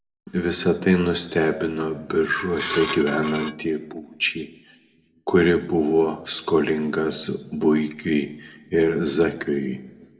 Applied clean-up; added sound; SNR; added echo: none; Dishes, pots, and pans / Glass; 8 dB; reverberation time 1.4 s.